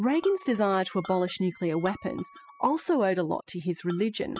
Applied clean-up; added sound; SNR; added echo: classical method spectral subtraction.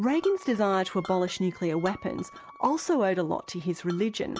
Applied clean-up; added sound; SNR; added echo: none; Chink, clink + Wind instrument, woodwind instrument; 19 dB; none.